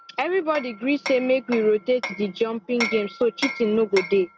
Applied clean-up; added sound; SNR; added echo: none; Hammer; 11 dB; none.